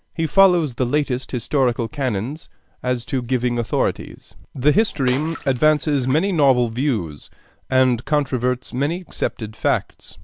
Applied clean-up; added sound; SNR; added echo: none; Bathtub (filling or washing) / Water / Splash, splatter; 18 dB; none.